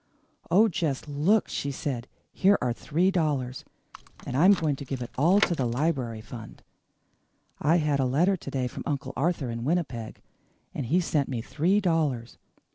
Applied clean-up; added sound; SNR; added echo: none; Door / Car; 12 dB; none.